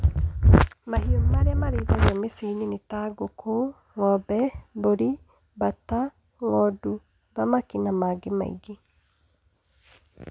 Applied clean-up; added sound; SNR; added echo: none; none; none; none.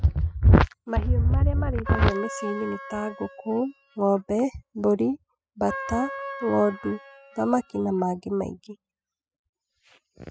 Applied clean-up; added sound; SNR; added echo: classical method spectral subtraction.